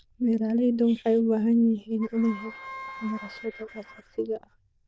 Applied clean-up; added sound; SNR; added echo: neural diffusion model UNIVERSE++.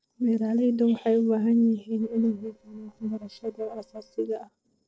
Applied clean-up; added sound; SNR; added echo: neural separator model SepFormer DNS4.